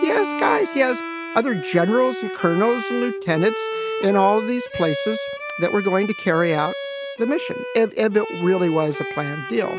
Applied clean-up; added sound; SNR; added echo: none; Bowed string instrument; 8 dB; none.